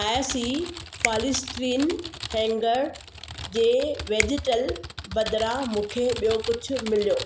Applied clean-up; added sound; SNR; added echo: none; Finger snapping + Typing; 9 dB; none.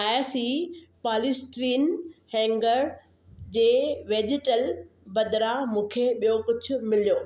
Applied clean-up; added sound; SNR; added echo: none; none; none; none.